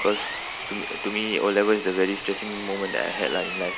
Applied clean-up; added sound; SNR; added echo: none; Engine; 7 dB; none.